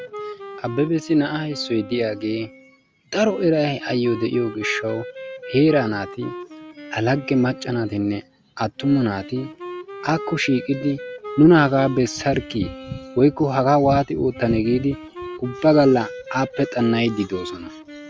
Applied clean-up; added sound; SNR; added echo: none; Wind instrument, woodwind instrument; 14 dB; none.